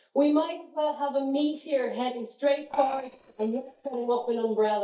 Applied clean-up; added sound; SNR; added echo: neural mask model DeepFilterNet 3.